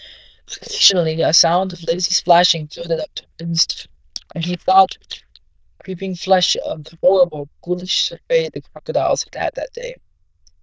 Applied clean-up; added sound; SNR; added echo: neural diffusion model UNIVERSE++.